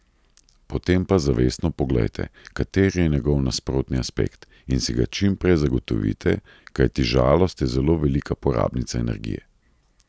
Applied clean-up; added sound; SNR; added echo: none; none; none; none.